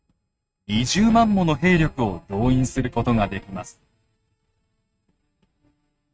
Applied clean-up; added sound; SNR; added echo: neural mask model RNNoise.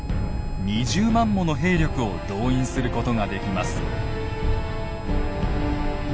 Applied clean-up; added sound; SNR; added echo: none; Wind instrument, woodwind instrument + Harmonica; 19 dB; none.